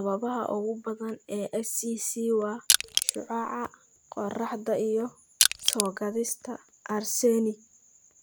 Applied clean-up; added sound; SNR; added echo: none; Crushing; -4 dB; none.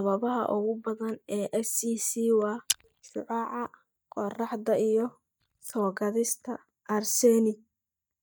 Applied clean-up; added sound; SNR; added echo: neural mask model DeepFilterNet 3.